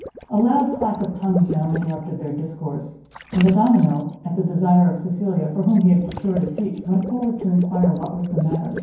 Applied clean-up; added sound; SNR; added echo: none; Water / Liquid; 15 dB; reverberation time 0.9 s.